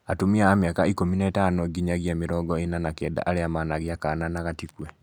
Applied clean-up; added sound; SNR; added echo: none; none; none; none.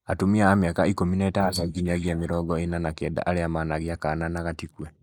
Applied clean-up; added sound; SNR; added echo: neural mask model Resemble Enhance denoiser.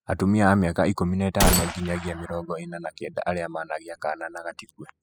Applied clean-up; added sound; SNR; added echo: classical method spectral subtraction.